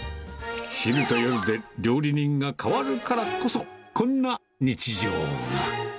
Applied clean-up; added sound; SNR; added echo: none; none; none; none.